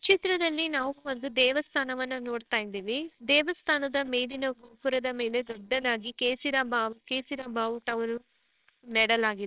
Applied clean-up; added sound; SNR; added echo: neural separator model SepFormer WHAMR!.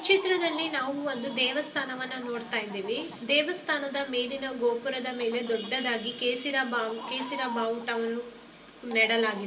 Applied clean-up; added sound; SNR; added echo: none; Chicken, rooster; 15 dB; reverberation time 0.2 s.